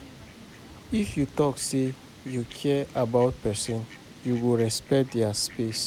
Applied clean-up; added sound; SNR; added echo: none; Fowl; 18 dB; none.